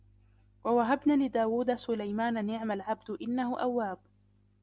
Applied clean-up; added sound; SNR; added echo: none; none; none; none.